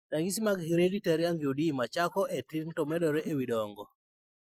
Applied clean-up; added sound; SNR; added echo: neural mask model Resemble Enhance denoiser.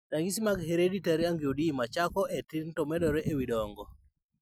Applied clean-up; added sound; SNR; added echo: none; none; none; none.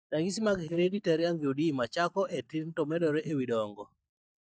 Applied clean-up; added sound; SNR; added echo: neural mask model DeepFilterNet 3.